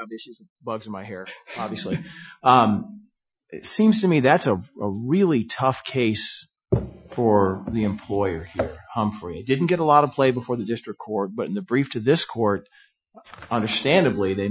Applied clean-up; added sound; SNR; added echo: classical method Wiener filter.